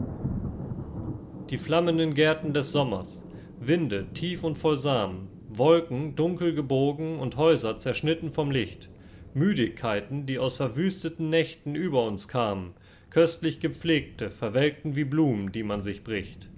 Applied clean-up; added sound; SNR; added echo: none; Thunder; 14 dB; none.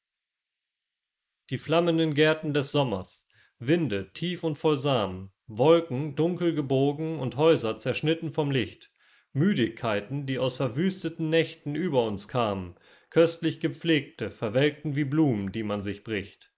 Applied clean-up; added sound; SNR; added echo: neural mask model Resemble Enhance denoiser.